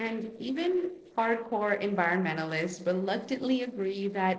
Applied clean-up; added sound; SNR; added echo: neural separator model SepFormer DNS4.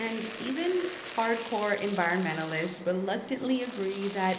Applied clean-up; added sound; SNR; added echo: none; Domestic sounds, home sounds; 12 dB; reverberation time 0.8 s.